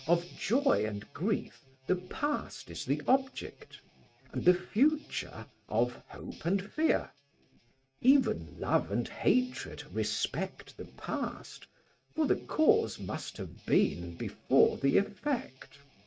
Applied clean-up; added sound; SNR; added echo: neural mask model RNNoise.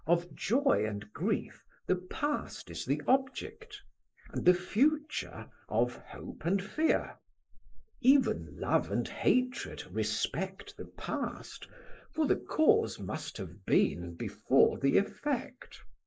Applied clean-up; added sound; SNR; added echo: neural mask model Resemble Enhance denoiser.